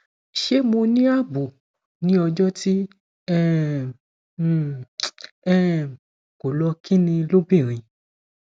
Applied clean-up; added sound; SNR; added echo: none; none; none; none.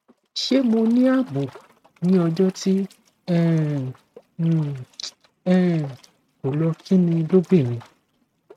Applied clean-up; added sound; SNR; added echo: neural mask model RNNoise.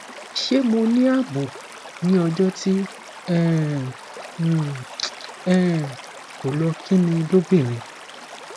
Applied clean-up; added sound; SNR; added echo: none; Stream / Liquid; 16 dB; none.